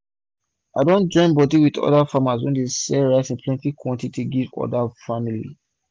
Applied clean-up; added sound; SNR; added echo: none; none; none; none.